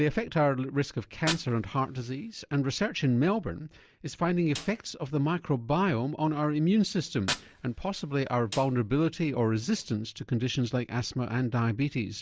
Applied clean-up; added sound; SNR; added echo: none; Snare drum + Fire; 17 dB; none.